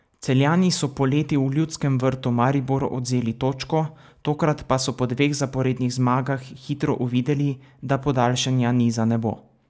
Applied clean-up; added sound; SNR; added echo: none; none; none; none.